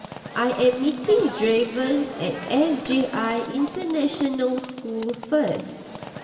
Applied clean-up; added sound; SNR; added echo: none; Livestock, farm animals, working animals; 14 dB; reverberation time 2.8 s.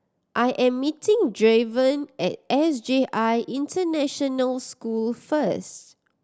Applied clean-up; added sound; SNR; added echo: none; none; none; none.